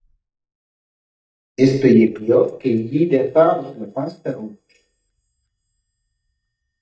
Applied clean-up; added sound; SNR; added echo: neural mask model DeepFilterNet 3.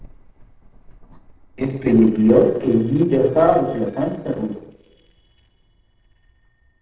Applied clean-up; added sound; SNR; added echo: neural separator model SepFormer DNS4.